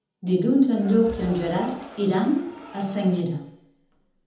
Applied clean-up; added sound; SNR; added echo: none; Cheering; 17 dB; reverberation time 1.1 s.